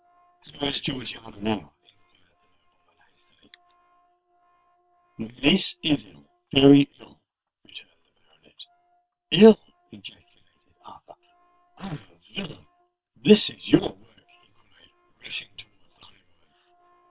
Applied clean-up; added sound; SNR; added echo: neural separator model SepFormer WHAM!.